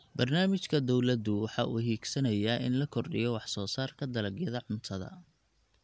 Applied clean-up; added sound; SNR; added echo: none; none; none; none.